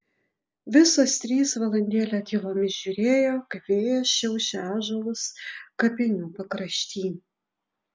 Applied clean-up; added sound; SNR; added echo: none; none; none; none.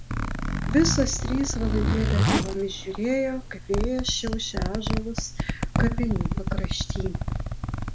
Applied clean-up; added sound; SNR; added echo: none; Zipper (clothing); -2 dB; none.